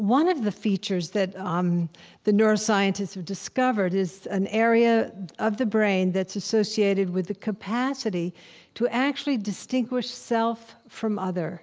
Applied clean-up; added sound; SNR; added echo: none; none; none; none.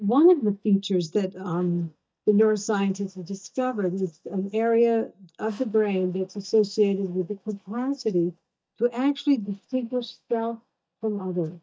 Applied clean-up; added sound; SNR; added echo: neural mask model DeepFilterNet 3.